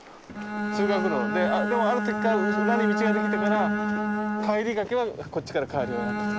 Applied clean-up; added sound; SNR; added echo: none; Bowed string instrument; 0 dB; none.